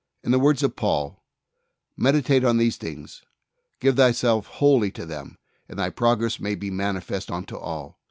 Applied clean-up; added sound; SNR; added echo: none; none; none; none.